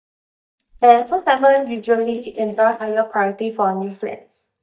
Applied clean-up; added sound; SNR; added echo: neural mask model DeepFilterNet 3.